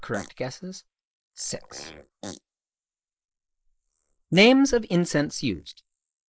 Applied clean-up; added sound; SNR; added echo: neural mask model Resemble Enhance denoiser.